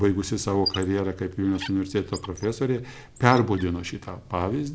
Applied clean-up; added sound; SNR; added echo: none; Squeak; 15 dB; none.